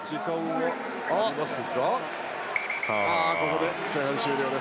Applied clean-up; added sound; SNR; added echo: none; none; none; none.